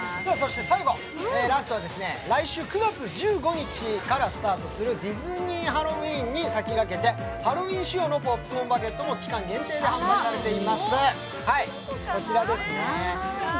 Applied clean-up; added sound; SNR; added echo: none; none; none; none.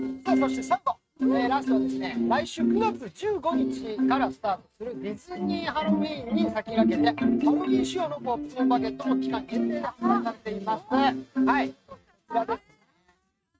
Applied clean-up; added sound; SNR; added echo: neural mask model RNNoise.